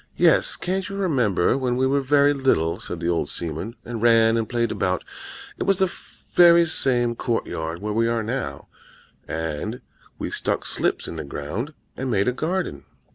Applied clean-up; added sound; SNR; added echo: none; none; none; none.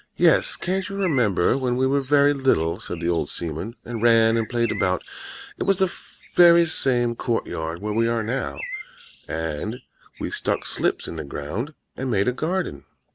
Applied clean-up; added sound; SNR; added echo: neural mask model RNNoise.